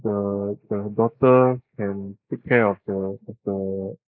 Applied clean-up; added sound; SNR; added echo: neural mask model Resemble Enhance denoiser.